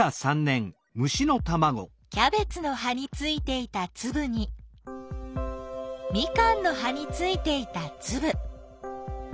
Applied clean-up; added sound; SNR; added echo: none; none; none; none.